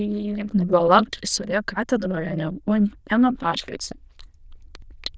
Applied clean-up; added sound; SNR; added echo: neural diffusion model UNIVERSE++.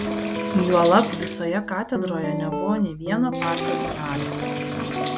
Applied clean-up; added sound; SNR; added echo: none; Bathtub (filling or washing) / Liquid + Guitar; 3 dB; none.